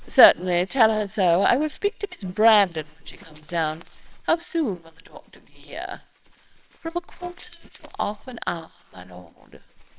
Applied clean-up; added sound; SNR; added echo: neural separator model SepFormer WHAMR!.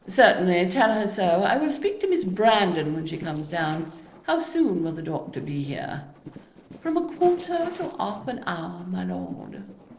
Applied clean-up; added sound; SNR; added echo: neural separator model SepFormer DNS4.